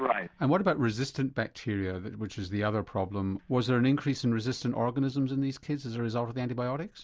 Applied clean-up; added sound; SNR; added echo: none; none; none; none.